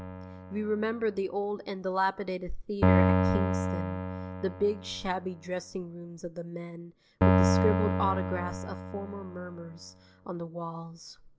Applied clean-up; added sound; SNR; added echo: none; Keyboard (musical); -3 dB; none.